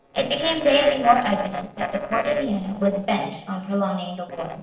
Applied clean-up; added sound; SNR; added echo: neural separator model SepFormer DNS4.